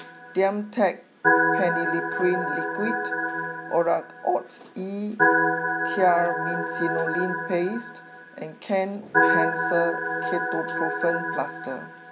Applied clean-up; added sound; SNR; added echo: none; Organ; -1 dB; none.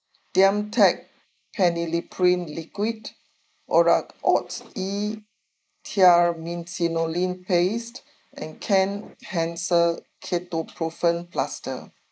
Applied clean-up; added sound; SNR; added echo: neural mask model Resemble Enhance denoiser.